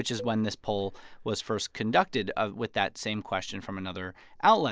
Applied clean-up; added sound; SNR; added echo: none; Cowbell; 20 dB; none.